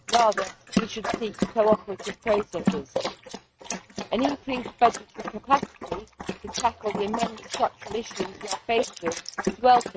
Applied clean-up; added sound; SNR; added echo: neural mask model RNNoise.